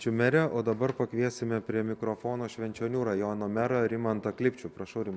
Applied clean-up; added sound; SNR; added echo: none; none; none; none.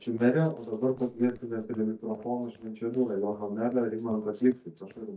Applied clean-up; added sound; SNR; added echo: neural mask model DeepFilterNet 3.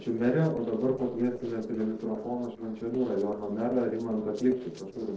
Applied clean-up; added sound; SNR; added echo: neural separator model SepFormer DNS4.